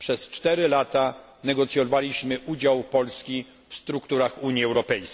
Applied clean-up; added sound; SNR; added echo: none; none; none; none.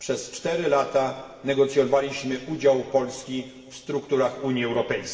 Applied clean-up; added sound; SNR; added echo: none; none; none; reverberation time 1.8 s.